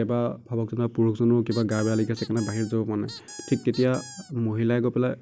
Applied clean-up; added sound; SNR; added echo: none; Squeak; 18 dB; none.